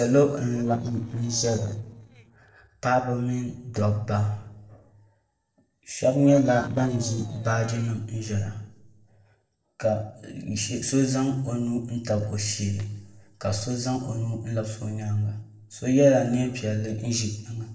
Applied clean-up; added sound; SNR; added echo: neural separator model SepFormer DNS4.